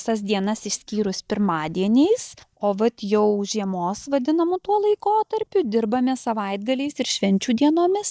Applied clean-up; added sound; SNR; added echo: neural mask model DeepFilterNet 3.